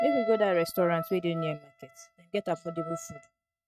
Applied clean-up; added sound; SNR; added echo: neural mask model RNNoise.